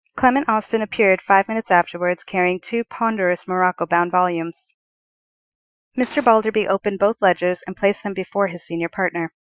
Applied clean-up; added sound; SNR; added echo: classical method Wiener filter.